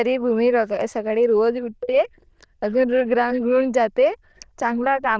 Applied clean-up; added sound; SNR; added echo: neural diffusion model UNIVERSE++.